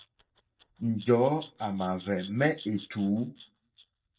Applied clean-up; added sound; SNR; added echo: neural mask model DeepFilterNet 3.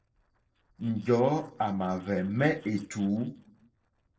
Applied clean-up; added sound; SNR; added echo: neural separator model SepFormer DNS4.